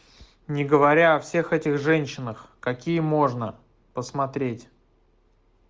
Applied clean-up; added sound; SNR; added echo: none; none; none; none.